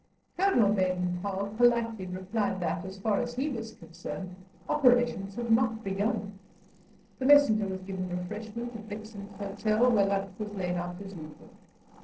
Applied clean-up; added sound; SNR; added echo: neural separator model SepFormer DNS4.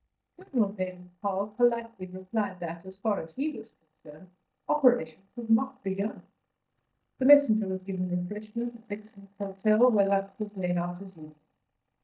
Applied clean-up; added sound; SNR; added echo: neural mask model DeepFilterNet 3.